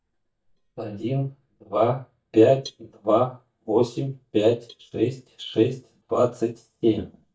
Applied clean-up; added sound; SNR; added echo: neural mask model DeepFilterNet 3.